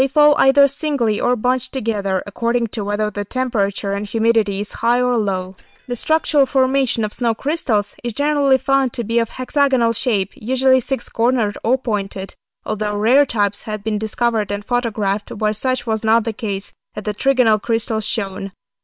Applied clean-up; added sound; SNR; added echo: neural separator model SepFormer WHAM!.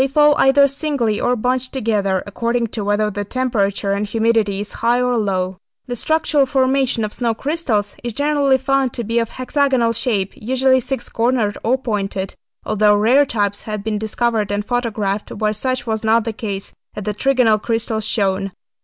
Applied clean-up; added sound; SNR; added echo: none; none; none; none.